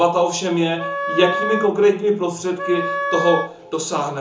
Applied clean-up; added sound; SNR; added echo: none; Wind instrument, woodwind instrument; 5 dB; reverberation time 0.6 s.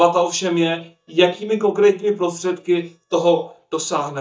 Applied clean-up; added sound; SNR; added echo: neural mask model DeepFilterNet 3.